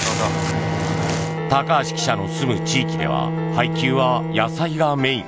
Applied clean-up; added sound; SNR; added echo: none; Bowed string instrument; 3 dB; none.